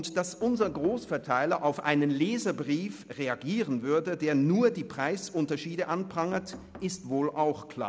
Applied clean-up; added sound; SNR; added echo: none; Knock; 19 dB; none.